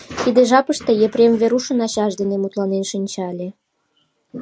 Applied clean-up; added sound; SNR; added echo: none; none; none; none.